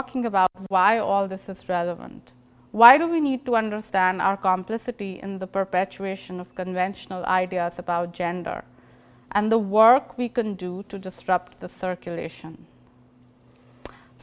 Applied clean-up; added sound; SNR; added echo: none; none; none; none.